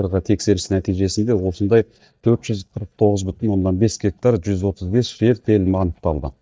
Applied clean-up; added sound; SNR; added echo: neural mask model DeepFilterNet 3.